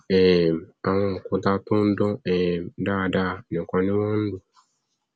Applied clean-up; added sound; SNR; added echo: none; none; none; none.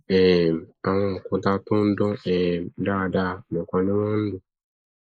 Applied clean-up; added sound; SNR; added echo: neural mask model Resemble Enhance denoiser.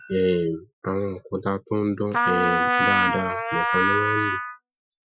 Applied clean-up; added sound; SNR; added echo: classical method Wiener filter.